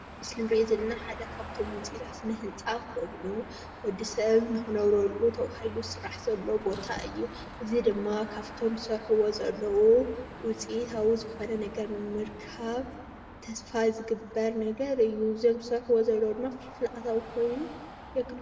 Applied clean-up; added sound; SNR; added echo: none; Car passing by / Traffic noise, roadway noise / Engine; 14 dB; reverberation time 1.2 s.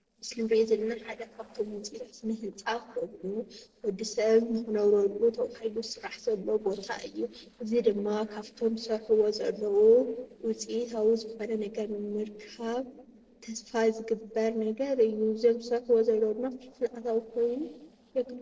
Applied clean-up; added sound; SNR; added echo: neural separator model SepFormer DNS4.